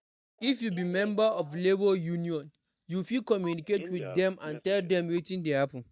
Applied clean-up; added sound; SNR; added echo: neural mask model DeepFilterNet 3.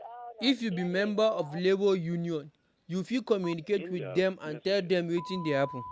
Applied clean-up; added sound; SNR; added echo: none; Telephone; 15 dB; none.